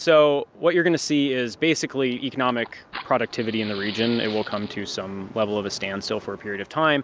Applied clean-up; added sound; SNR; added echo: none; Fire; 18 dB; none.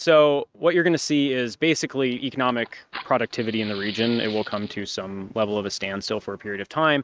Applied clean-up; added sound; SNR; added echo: neural mask model RNNoise.